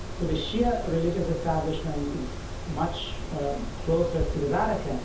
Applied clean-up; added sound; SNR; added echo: none; Mechanisms; 5 dB; reverberation time 0.5 s.